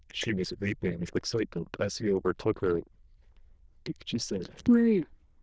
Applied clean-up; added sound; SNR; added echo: neural diffusion model UNIVERSE++.